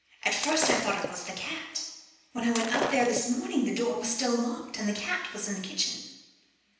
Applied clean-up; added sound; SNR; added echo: none; Shatter; 5 dB; reverberation time 0.9 s.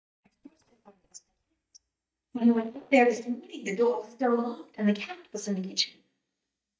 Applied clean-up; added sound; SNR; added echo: neural mask model DeepFilterNet 3.